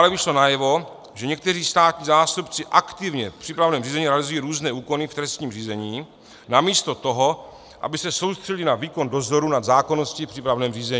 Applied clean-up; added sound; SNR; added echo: none; none; none; none.